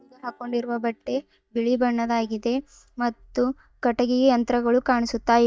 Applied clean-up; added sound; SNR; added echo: neural mask model DeepFilterNet 3.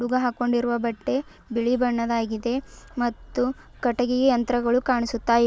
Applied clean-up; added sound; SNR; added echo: none; none; none; none.